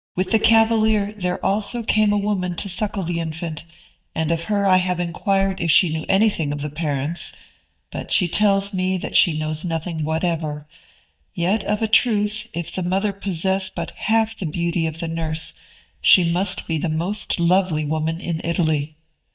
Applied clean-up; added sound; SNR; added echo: neural mask model DeepFilterNet 3.